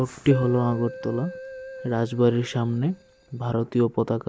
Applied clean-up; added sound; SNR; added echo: none; Keyboard (musical); 14 dB; none.